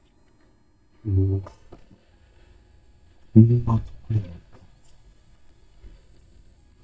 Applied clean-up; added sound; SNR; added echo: neural mask model DeepFilterNet 3.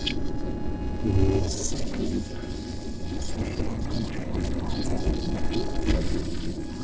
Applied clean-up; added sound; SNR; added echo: neural separator model SepFormer DNS4.